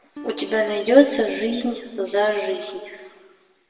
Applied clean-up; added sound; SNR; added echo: none; Acoustic guitar; 18 dB; reverberation time 1.6 s.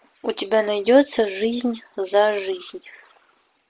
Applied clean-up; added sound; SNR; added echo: none; none; none; none.